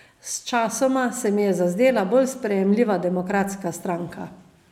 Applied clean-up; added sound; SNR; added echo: none; none; none; none.